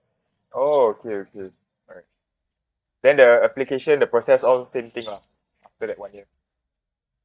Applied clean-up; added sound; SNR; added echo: neural mask model DeepFilterNet 3.